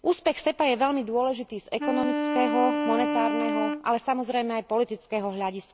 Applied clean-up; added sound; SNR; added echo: none; Wind instrument, woodwind instrument; 3 dB; none.